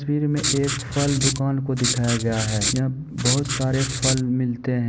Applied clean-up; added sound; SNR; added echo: none; Writing; 3 dB; none.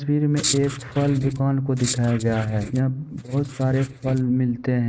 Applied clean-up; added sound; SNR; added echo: neural mask model RNNoise.